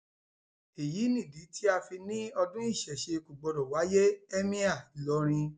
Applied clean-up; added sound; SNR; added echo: none; none; none; none.